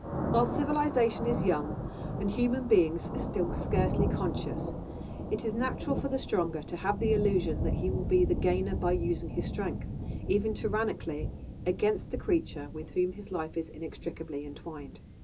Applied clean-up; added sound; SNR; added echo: none; Thunder; 3 dB; reverberation time 0.2 s.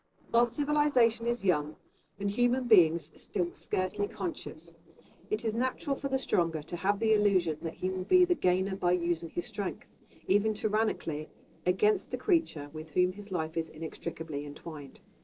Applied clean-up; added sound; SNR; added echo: neural separator model SepFormer DNS4.